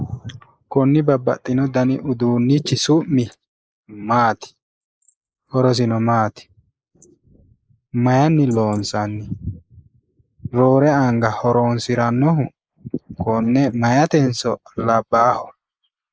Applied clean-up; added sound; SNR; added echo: neural mask model Resemble Enhance denoiser.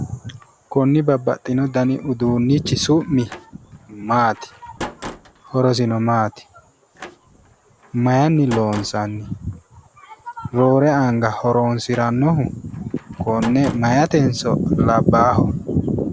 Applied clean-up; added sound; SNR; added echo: none; Slam; 17 dB; none.